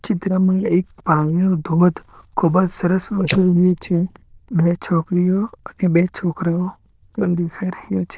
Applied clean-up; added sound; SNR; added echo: neural diffusion model UNIVERSE++.